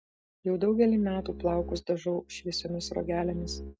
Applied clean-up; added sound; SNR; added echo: neural mask model DeepFilterNet 3.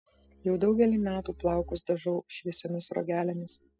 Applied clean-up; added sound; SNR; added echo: classical method spectral subtraction.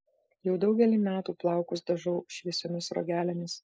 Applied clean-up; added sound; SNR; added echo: neural mask model Resemble Enhance denoiser.